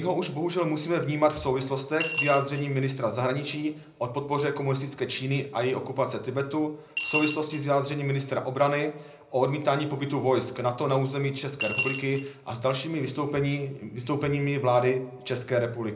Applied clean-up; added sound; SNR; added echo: none; Coin (dropping) / Glass; 5 dB; reverberation time 0.5 s.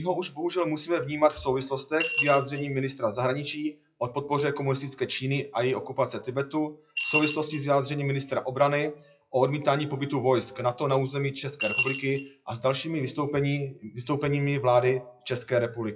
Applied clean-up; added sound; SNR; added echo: classical method WPE with log-MMSE.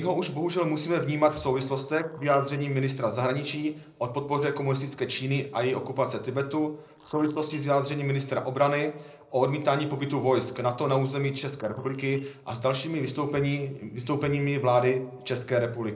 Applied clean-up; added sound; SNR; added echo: neural separator model SepFormer DNS4.